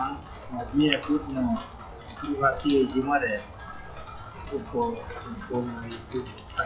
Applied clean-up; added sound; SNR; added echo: classical method WPE with log-MMSE.